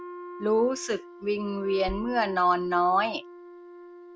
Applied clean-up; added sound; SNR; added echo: none; Wind instrument, woodwind instrument + Bass drum; 14 dB; none.